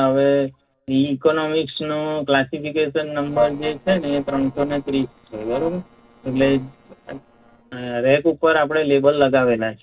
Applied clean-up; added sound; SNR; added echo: neural separator model SepFormer DNS4.